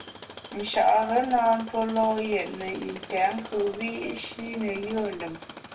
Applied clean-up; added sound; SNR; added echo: none; Tools; 15 dB; reverberation time 0.1 s.